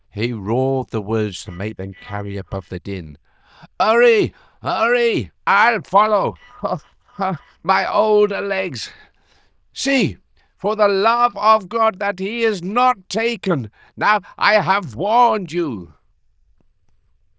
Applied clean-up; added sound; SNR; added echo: neural diffusion model UNIVERSE++.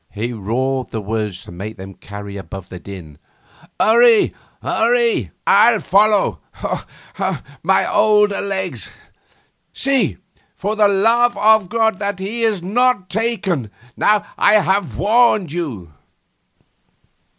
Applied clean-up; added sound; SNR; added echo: none; none; none; none.